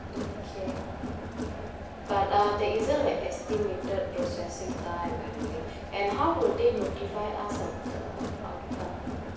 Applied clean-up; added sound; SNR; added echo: none; Crowd; 5 dB; reverberation time 0.9 s.